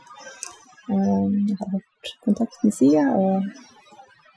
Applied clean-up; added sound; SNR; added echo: classical method Wiener filter.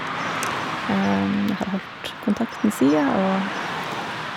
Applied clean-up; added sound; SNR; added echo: none; Car passing by / Traffic noise, roadway noise; 5 dB; none.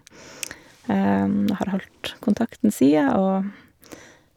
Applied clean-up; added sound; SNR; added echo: none; none; none; none.